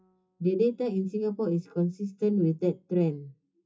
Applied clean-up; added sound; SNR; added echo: classical method WPE with log-MMSE.